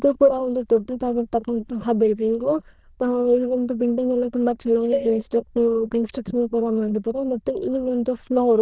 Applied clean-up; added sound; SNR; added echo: neural diffusion model UNIVERSE++.